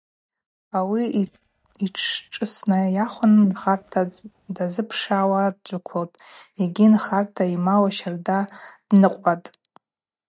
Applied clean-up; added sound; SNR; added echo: neural mask model DeepFilterNet 3.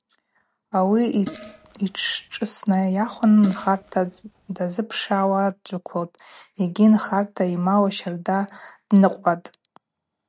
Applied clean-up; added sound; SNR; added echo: none; Fart; 19 dB; none.